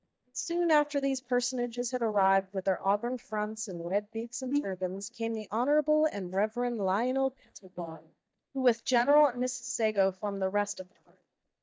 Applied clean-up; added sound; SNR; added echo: neural mask model DeepFilterNet 3.